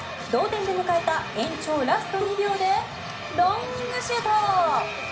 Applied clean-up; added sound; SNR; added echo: none; Bowed string instrument; 14 dB; reverberation time 1.6 s.